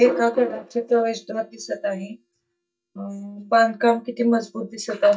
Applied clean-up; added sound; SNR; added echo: neural mask model DeepFilterNet 3.